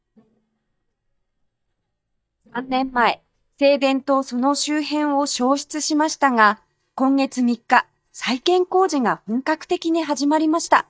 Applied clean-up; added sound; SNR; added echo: neural mask model DeepFilterNet 3.